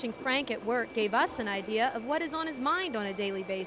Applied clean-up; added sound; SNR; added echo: none; Toilet flush / Gurgling; 18 dB; none.